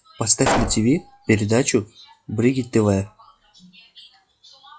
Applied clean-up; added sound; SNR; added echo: classical method log-MMSE.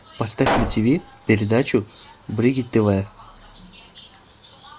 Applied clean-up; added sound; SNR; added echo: none; Explosion; 3 dB; none.